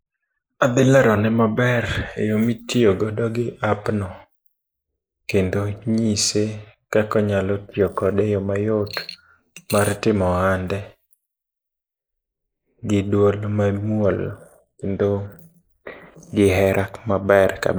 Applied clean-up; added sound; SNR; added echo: neural mask model Resemble Enhance denoiser.